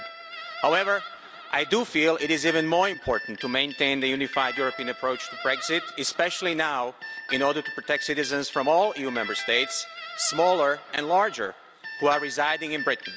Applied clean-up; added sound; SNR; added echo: none; Guitar; 11 dB; none.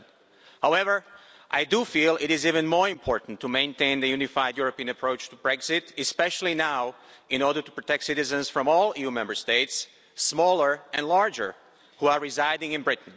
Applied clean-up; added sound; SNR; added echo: none; none; none; none.